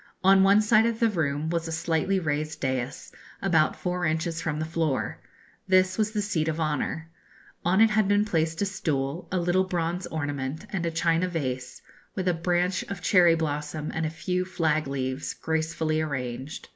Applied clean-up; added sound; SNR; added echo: none; none; none; none.